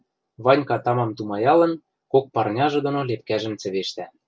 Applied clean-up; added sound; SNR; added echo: none; none; none; none.